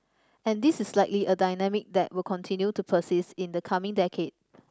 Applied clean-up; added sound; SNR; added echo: none; none; none; none.